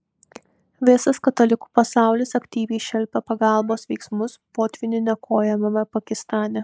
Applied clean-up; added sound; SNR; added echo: neural mask model Resemble Enhance denoiser.